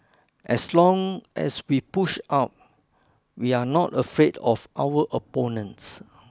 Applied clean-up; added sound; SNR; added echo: none; none; none; none.